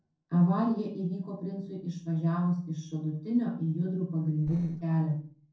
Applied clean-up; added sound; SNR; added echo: neural separator model SepFormer DNS4.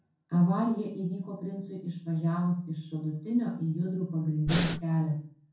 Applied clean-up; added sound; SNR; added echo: none; Breathing; 0 dB; reverberation time 0.5 s.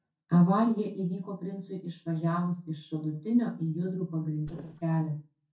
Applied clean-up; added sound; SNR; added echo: neural mask model DeepFilterNet 3.